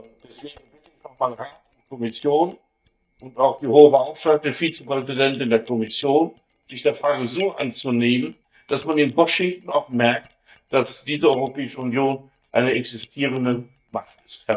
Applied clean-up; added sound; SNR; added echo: neural mask model DeepFilterNet 3.